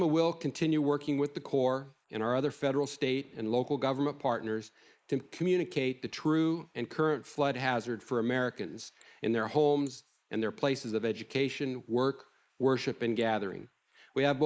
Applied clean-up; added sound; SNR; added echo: neural mask model Resemble Enhance denoiser.